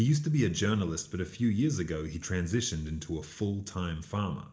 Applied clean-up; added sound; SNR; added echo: none; none; none; reverberation time 2.0 s.